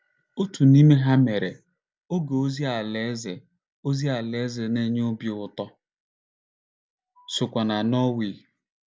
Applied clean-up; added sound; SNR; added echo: none; none; none; none.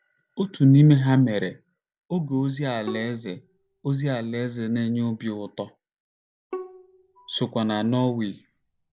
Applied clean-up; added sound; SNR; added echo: none; Bowed string instrument; 19 dB; none.